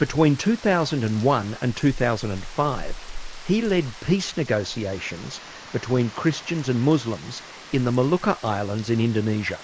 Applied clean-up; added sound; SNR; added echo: neural mask model Resemble Enhance denoiser.